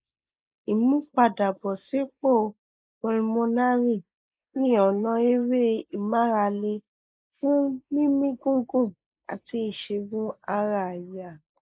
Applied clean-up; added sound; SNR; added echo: neural mask model Resemble Enhance denoiser.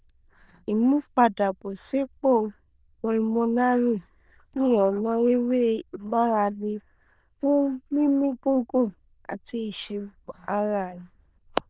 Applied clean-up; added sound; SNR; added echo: neural diffusion model UNIVERSE++.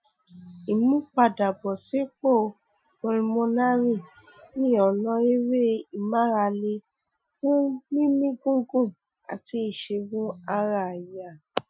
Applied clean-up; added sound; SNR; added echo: classical method Wiener filter.